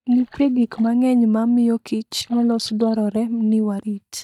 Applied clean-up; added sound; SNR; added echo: neural mask model DeepFilterNet 3.